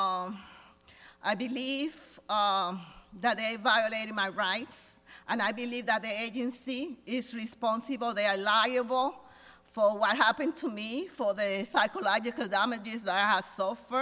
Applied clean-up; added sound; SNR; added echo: none; none; none; none.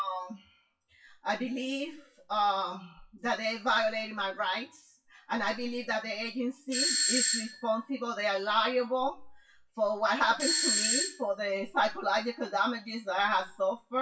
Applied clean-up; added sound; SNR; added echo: classical method WPE with log-MMSE.